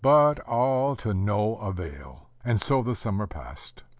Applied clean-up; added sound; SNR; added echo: none; none; none; none.